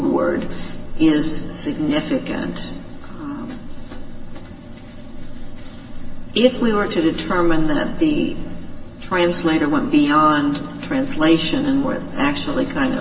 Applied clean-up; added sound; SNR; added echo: none; none; none; reverberation time 1.3 s.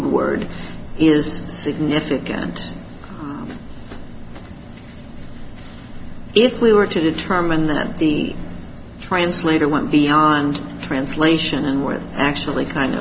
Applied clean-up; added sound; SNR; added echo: none; none; none; none.